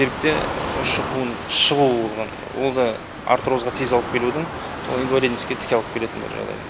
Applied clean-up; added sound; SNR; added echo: none; Waves, surf; 9 dB; none.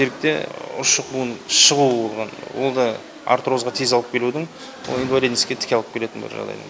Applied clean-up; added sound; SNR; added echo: none; none; none; none.